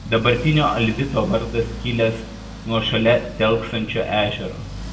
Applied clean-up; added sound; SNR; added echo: none; Accelerating, revving, vroom; 12 dB; reverberation time 0.5 s.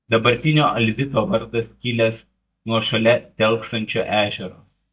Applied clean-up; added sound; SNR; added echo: neural mask model DeepFilterNet 3.